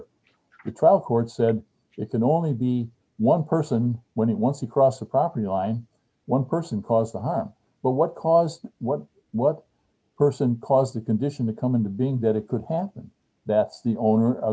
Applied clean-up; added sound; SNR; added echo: none; none; none; none.